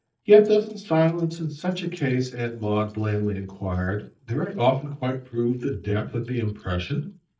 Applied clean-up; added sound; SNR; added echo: neural mask model DeepFilterNet 3.